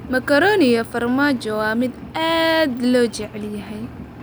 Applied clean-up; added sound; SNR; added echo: none; Engine; 17 dB; none.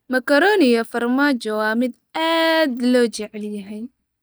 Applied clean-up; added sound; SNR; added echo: neural mask model DeepFilterNet 3.